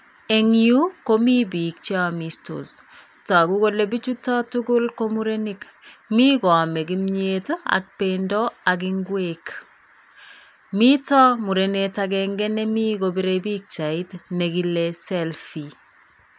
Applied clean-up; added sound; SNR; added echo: none; none; none; none.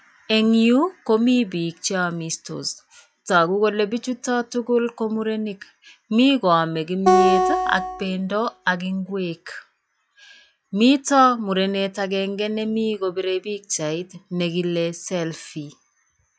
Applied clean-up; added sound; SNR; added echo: classical method log-MMSE.